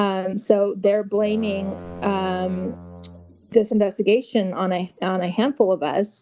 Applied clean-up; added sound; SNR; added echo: none; Brass instrument; 17 dB; none.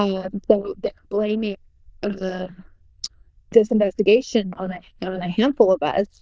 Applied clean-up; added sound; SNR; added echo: neural diffusion model UNIVERSE++.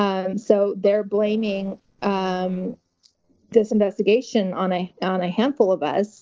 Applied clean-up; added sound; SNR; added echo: neural separator model SepFormer DNS4.